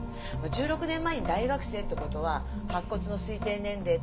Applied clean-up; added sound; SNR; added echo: none; Drip / Sink (filling or washing); 7 dB; none.